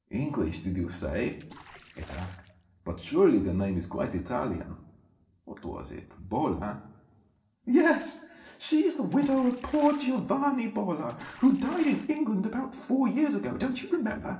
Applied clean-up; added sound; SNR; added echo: neural separator model SepFormer DNS4.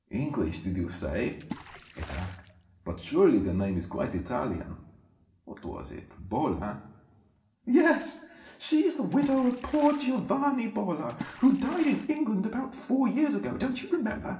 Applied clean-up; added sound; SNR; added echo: none; Water / Splash, splatter; 17 dB; reverberation time 0.7 s.